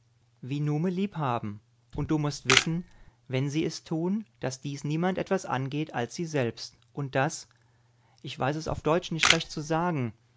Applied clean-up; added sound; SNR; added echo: none; Camera; -1 dB; none.